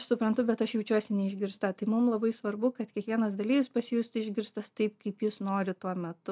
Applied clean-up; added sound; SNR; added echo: none; none; none; none.